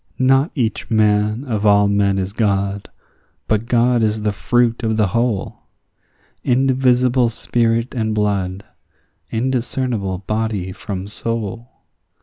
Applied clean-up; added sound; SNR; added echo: none; none; none; none.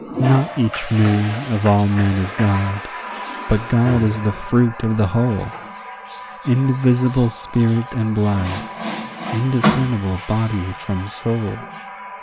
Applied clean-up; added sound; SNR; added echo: none; Water tap, faucet; 9 dB; none.